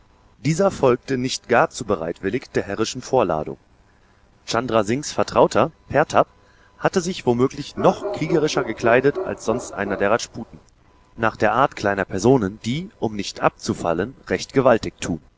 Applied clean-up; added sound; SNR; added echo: none; Bark; 9 dB; none.